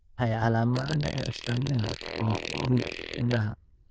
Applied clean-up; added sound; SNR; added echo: neural diffusion model UNIVERSE++.